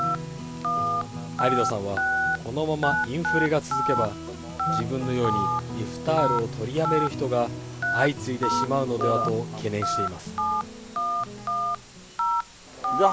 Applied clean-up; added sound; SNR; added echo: none; Telephone; 1 dB; none.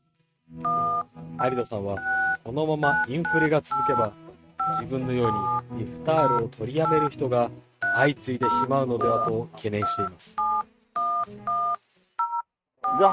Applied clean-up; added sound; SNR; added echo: neural mask model RNNoise.